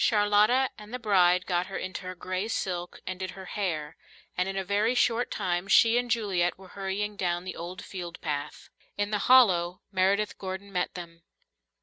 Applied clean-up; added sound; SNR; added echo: none; none; none; none.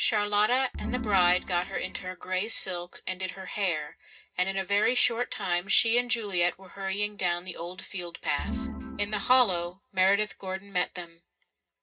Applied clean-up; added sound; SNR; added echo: none; Organ; 7 dB; reverberation time 0.2 s.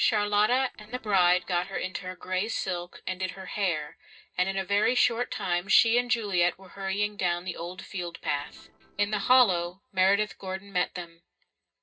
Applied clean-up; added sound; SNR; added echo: neural separator model SepFormer DNS4.